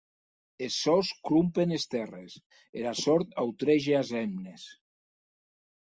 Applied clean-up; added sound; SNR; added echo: none; none; none; none.